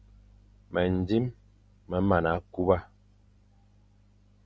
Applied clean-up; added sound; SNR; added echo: none; none; none; none.